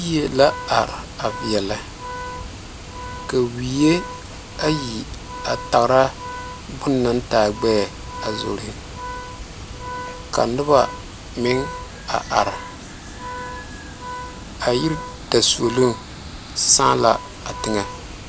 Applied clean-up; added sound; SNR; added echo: none; Water + Organ; 11 dB; none.